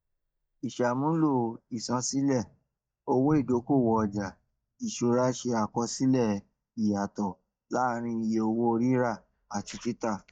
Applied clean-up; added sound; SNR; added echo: neural mask model DeepFilterNet 3.